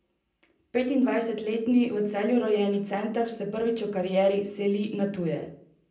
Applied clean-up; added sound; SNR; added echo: none; none; none; reverberation time 0.6 s.